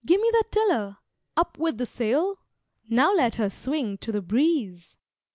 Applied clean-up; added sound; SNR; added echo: none; none; none; none.